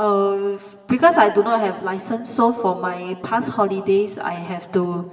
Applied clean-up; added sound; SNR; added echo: none; none; none; reverberation time 1.9 s.